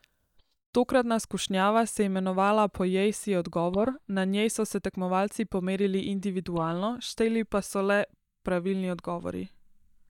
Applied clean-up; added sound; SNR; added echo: neural mask model DeepFilterNet 3.